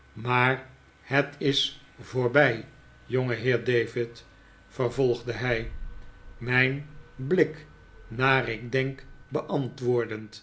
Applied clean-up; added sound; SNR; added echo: none; Car passing by; 19 dB; none.